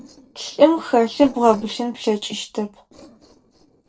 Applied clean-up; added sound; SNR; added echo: neural separator model SepFormer DNS4.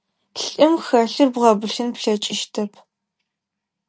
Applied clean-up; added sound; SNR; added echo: none; none; none; none.